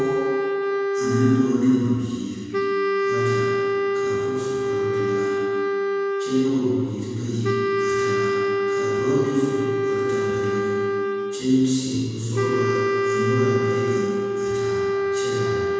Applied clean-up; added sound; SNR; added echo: none; Wind instrument, woodwind instrument; -2 dB; reverberation time 2.1 s.